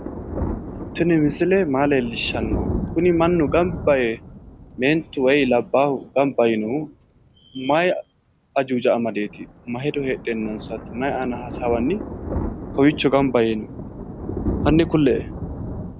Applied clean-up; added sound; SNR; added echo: none; Thunder; 9 dB; none.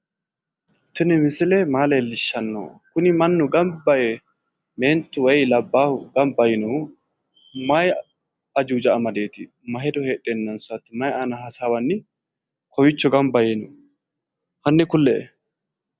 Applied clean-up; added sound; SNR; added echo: none; none; none; none.